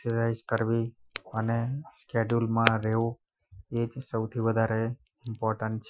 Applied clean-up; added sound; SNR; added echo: classical method Wiener filter.